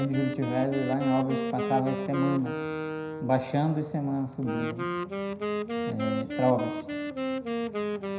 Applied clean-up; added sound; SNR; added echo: none; Wind instrument, woodwind instrument; 3 dB; reverberation time 0.9 s.